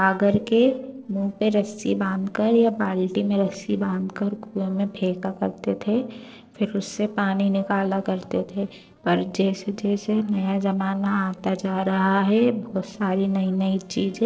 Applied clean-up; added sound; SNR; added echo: neural separator model SepFormer DNS4.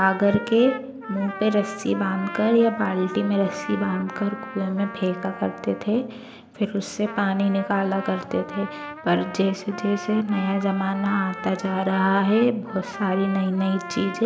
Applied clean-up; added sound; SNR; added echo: none; Trumpet; 13 dB; none.